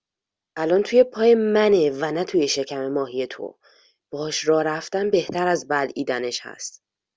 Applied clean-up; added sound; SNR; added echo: none; none; none; none.